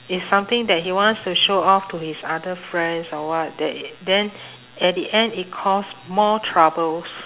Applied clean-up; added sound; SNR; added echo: none; none; none; none.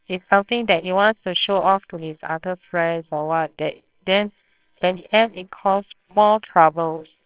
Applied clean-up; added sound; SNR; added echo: neural separator model SepFormer WHAMR!.